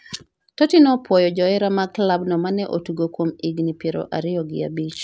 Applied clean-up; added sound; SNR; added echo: none; none; none; none.